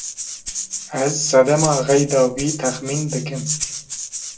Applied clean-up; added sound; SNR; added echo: none; Rattle (instrument); 8 dB; reverberation time 0.2 s.